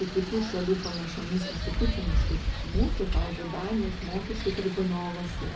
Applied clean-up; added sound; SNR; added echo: none; Wind; 0 dB; reverberation time 0.4 s.